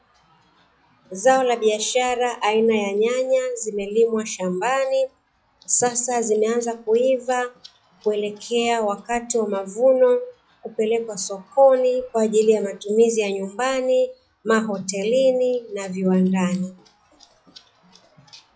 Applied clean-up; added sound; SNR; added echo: classical method log-MMSE.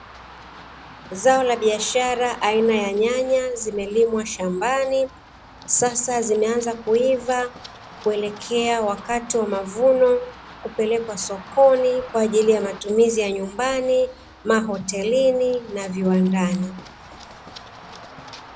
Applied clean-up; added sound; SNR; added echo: none; Run; 20 dB; none.